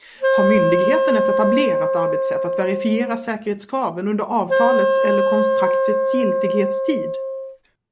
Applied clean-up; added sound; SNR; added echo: none; Wind instrument, woodwind instrument; -4 dB; none.